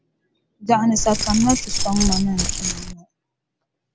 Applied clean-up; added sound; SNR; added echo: none; Keys jangling; 1 dB; none.